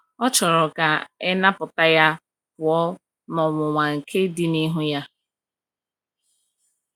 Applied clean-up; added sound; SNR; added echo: none; none; none; none.